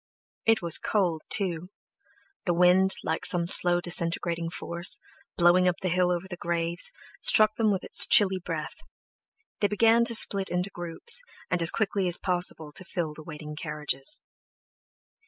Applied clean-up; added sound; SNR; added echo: none; none; none; none.